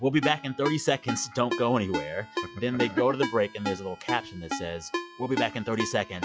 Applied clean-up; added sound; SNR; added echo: classical method log-MMSE.